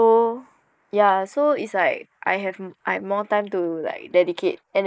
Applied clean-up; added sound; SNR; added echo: neural mask model Resemble Enhance denoiser.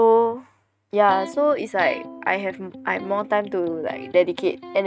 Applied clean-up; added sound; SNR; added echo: neural mask model RNNoise.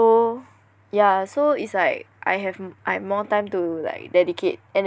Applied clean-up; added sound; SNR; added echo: none; none; none; none.